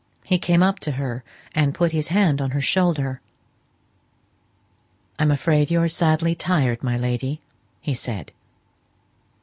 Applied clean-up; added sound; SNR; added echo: none; none; none; none.